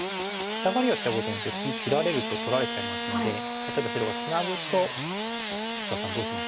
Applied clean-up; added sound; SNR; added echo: none; Engine starting / Sawing; 0 dB; none.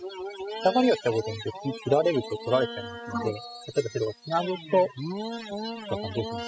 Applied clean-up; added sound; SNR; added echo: classical method spectral subtraction.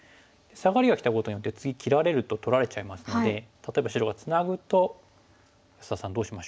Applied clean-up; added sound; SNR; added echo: none; none; none; none.